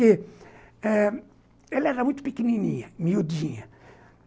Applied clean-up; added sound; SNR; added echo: none; none; none; none.